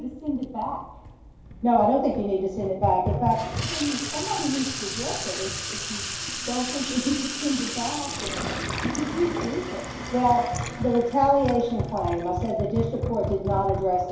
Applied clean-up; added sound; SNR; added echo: none; Sink (filling or washing) / Water tap, faucet; 6 dB; reverberation time 2.4 s.